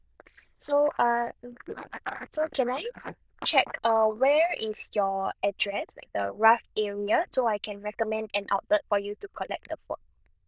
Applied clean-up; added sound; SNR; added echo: neural diffusion model UNIVERSE++.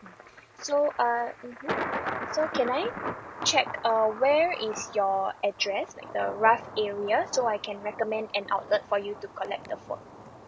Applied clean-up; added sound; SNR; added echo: none; Thunder; 10 dB; none.